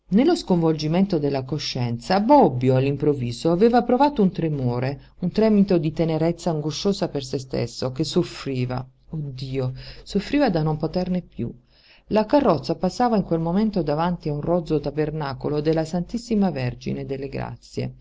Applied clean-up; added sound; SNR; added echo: none; none; none; none.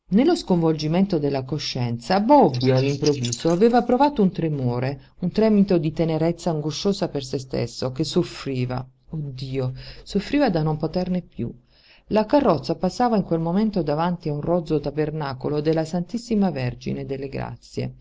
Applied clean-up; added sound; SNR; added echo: neural mask model Resemble Enhance denoiser.